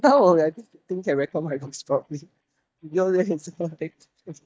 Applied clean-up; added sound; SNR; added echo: neural mask model DeepFilterNet 3.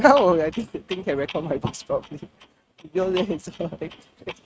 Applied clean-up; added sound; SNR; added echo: neural mask model RNNoise.